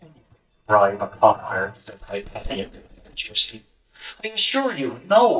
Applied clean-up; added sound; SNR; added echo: neural mask model DeepFilterNet 3.